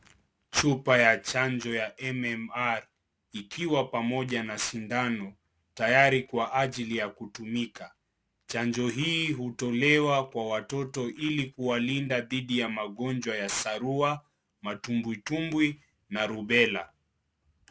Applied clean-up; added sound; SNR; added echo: none; none; none; none.